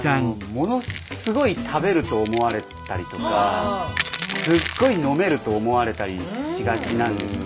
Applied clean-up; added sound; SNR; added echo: none; Crushing; 11 dB; none.